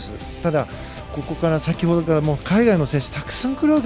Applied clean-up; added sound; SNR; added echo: none; none; none; none.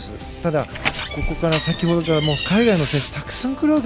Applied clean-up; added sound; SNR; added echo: none; Door; 7 dB; none.